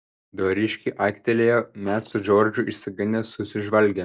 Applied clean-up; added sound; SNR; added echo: neural separator model SepFormer DNS4.